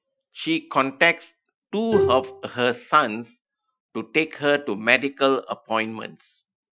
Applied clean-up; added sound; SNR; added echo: classical method Wiener filter.